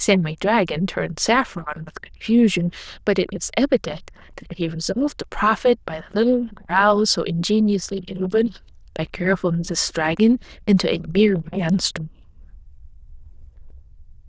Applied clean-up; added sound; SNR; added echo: neural diffusion model UNIVERSE++.